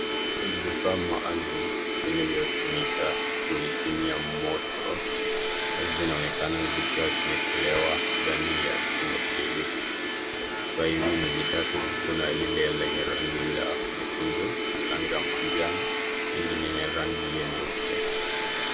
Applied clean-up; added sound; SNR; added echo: none; Domestic sounds, home sounds; -4 dB; none.